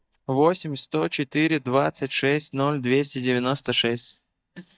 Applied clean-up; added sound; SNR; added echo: neural mask model DeepFilterNet 3.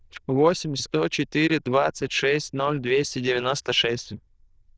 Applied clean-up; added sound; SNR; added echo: neural diffusion model UNIVERSE++.